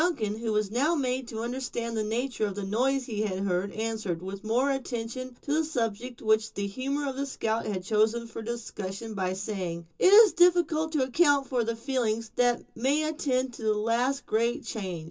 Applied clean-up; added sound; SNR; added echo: none; none; none; reverberation time 0.2 s.